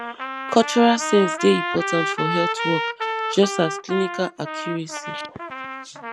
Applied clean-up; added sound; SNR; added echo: none; Trumpet; 5 dB; none.